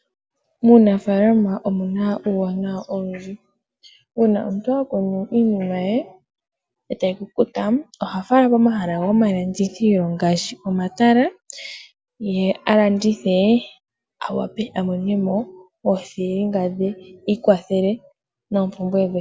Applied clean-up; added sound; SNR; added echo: none; none; none; none.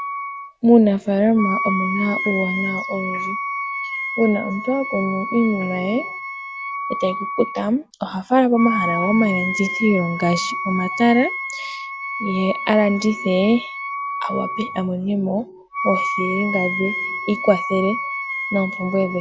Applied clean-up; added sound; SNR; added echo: none; Wind instrument, woodwind instrument; 6 dB; none.